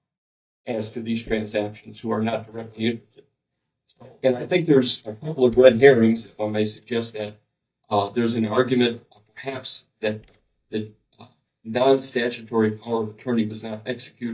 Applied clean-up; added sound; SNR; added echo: neural mask model DeepFilterNet 3.